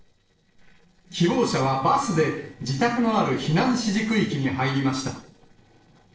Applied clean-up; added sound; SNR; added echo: neural separator model SepFormer DNS4.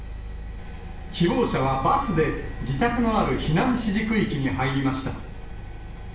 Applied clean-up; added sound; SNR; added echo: none; Wind instrument, woodwind instrument; 17 dB; reverberation time 0.6 s.